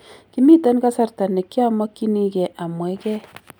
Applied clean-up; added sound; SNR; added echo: none; none; none; none.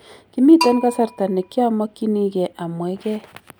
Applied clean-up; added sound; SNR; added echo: none; Bell; 13 dB; none.